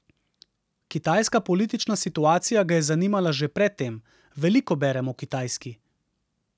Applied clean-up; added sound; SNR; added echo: none; none; none; none.